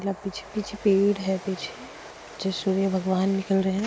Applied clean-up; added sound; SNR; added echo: none; Train; 17 dB; none.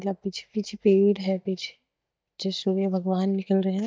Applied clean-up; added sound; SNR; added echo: neural mask model DeepFilterNet 3.